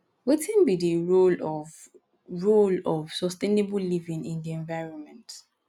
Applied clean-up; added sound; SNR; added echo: none; none; none; none.